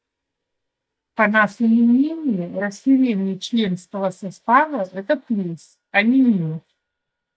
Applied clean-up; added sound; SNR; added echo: neural mask model DeepFilterNet 3.